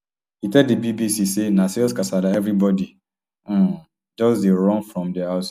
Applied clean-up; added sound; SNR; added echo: none; none; none; none.